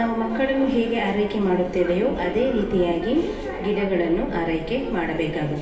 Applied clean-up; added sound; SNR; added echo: none; none; none; reverberation time 0.9 s.